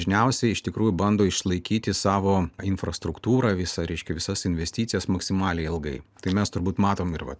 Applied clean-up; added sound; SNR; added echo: none; none; none; none.